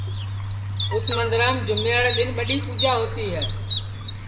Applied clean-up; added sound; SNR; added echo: none; Chirp, tweet; 1 dB; reverberation time 1.2 s.